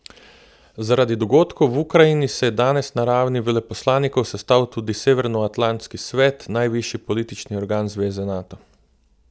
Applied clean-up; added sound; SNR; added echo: none; none; none; none.